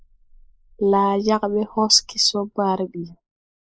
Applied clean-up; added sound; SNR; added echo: neural mask model Resemble Enhance denoiser.